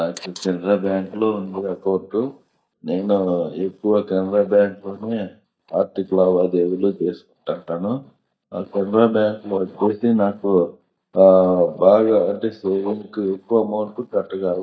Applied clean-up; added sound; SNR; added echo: neural mask model DeepFilterNet 3.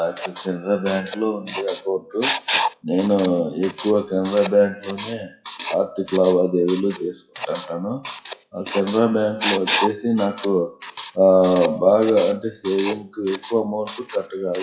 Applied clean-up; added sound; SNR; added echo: classical method WPE with log-MMSE.